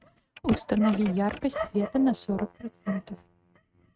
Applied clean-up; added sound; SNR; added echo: neural mask model RNNoise.